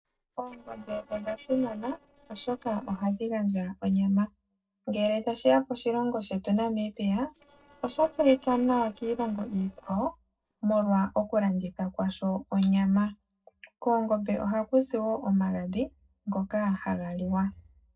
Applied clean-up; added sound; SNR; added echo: neural separator model SepFormer DNS4.